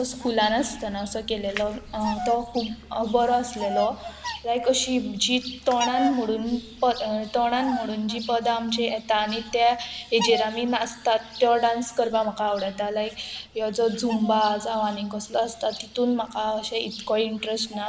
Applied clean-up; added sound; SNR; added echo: none; Bird vocalization, bird call, bird song; 12 dB; none.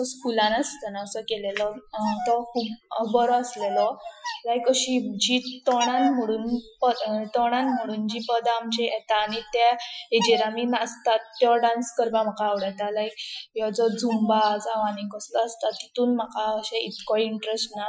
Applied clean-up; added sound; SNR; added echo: classical method Wiener filter.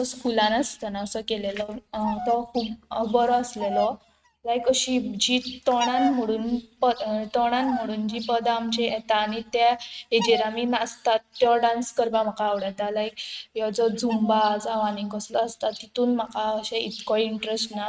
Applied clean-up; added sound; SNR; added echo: neural mask model RNNoise.